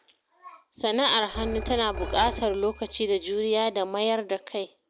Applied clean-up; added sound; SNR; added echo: none; Telephone; 11 dB; none.